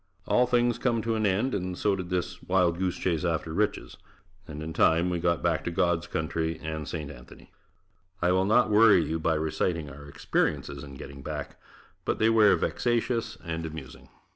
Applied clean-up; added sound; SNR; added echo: none; none; none; none.